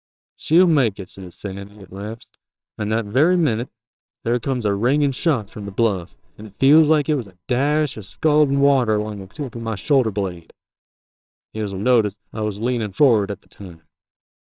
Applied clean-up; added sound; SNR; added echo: neural separator model SepFormer WHAMR!.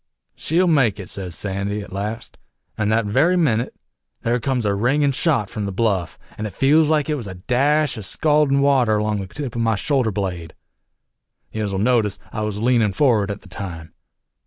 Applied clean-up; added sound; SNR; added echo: none; none; none; none.